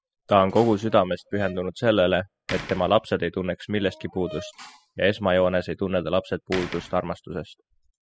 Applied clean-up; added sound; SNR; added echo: classical method spectral subtraction.